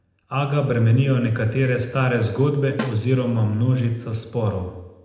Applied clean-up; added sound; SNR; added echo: none; Snare drum; 14 dB; reverberation time 0.8 s.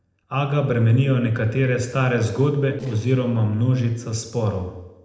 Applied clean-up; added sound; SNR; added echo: neural separator model SepFormer DNS4.